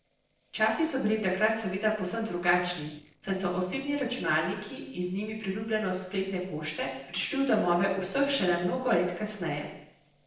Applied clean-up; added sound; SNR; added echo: neural separator model SepFormer DNS4.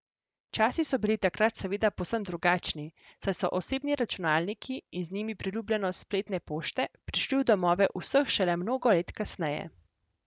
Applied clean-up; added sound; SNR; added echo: none; none; none; none.